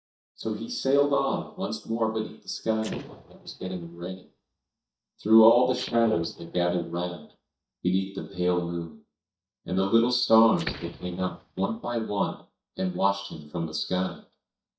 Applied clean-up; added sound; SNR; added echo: neural mask model DeepFilterNet 3.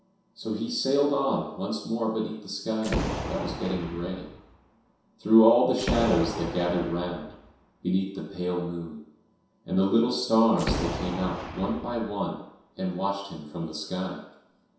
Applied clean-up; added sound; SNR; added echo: none; Boom; 7 dB; reverberation time 0.7 s.